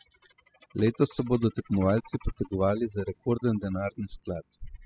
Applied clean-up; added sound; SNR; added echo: classical method spectral subtraction.